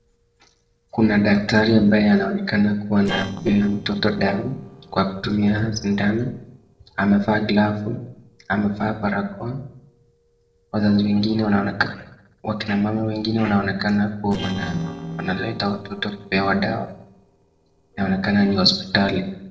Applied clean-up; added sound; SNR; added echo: neural separator model SepFormer DNS4.